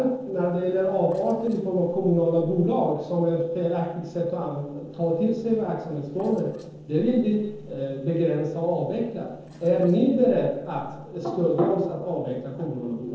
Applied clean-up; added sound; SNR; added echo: neural separator model SepFormer DNS4.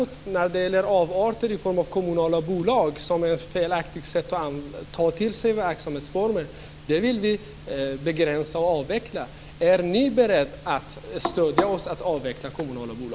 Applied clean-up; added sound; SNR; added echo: none; none; none; none.